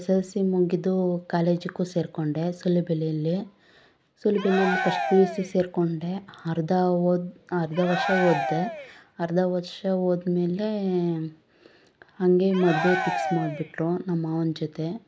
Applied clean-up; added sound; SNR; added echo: none; Cheering; 4 dB; none.